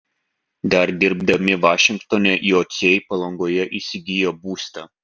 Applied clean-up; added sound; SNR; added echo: none; none; none; none.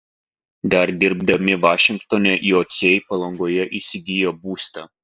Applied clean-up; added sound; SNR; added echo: neural mask model Resemble Enhance denoiser.